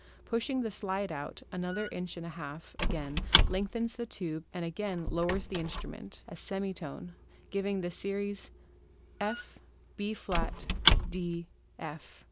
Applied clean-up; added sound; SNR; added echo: none; Squeak / Wood; -1 dB; none.